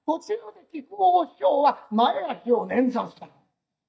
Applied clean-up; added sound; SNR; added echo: neural mask model DeepFilterNet 3.